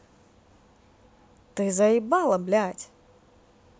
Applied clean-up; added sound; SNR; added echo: none; none; none; none.